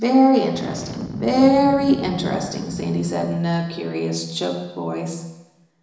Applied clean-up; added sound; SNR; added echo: none; Boom; 14 dB; reverberation time 1.0 s.